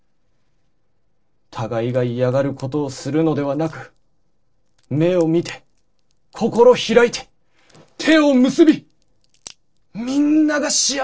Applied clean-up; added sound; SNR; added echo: neural separator model SepFormer DNS4.